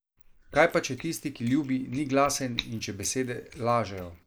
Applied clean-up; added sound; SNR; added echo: neural mask model Resemble Enhance denoiser.